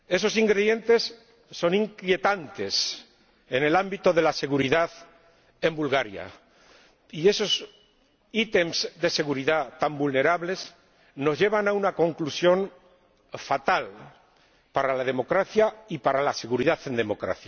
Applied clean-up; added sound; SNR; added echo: none; none; none; none.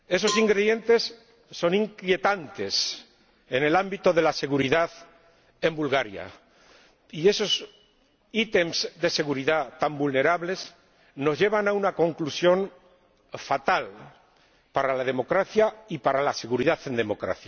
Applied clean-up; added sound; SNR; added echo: none; Cowbell; 12 dB; none.